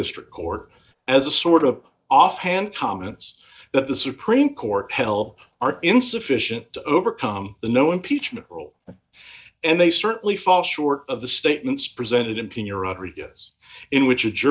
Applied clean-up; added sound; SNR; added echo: neural mask model DeepFilterNet 3.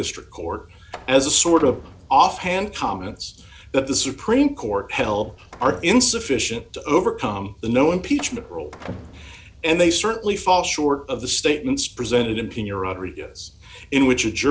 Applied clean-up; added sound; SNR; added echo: none; Slam; 20 dB; none.